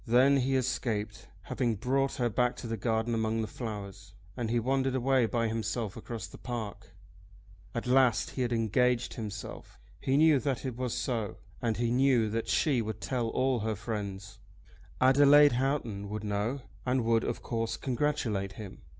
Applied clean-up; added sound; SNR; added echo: none; none; none; none.